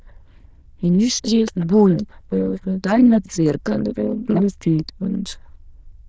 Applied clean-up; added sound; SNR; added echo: neural diffusion model UNIVERSE++.